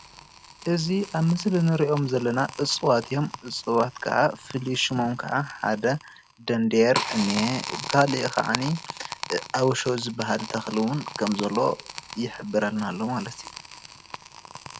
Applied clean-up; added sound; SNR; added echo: none; Crackle; 12 dB; none.